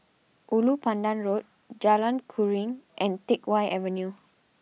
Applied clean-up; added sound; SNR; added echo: none; none; none; none.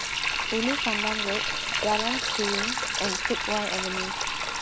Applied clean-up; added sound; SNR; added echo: none; Sink (filling or washing); -4 dB; none.